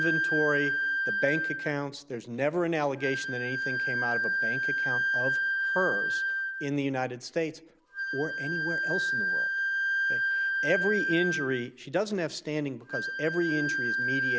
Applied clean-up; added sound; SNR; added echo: none; Wind instrument, woodwind instrument; -2 dB; none.